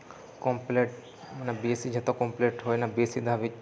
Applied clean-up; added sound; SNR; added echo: none; none; none; none.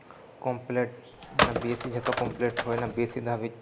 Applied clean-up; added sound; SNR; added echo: none; Telephone; 0 dB; none.